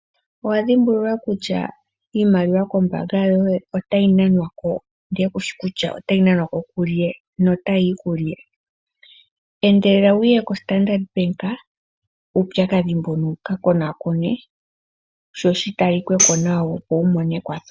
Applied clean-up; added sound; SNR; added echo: none; Tambourine; 4 dB; none.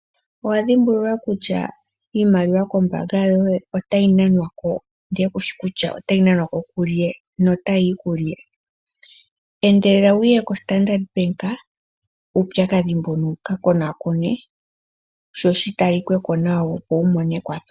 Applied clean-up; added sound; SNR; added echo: none; none; none; none.